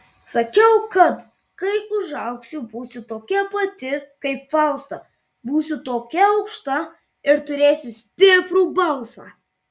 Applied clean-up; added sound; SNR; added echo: none; none; none; none.